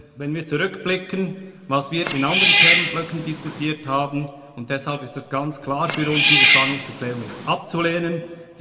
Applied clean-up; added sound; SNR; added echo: none; Cat; -4 dB; reverberation time 1.5 s.